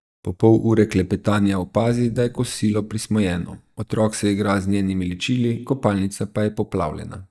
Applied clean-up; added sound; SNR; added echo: neural mask model DeepFilterNet 3.